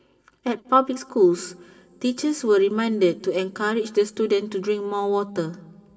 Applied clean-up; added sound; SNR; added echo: none; none; none; reverberation time 1.4 s.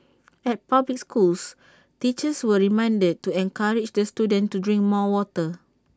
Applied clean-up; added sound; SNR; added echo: none; none; none; none.